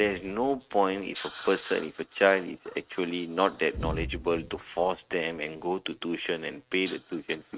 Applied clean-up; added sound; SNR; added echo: neural mask model RNNoise.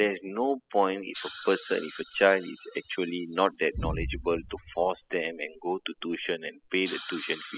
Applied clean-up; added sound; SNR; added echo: classical method spectral subtraction.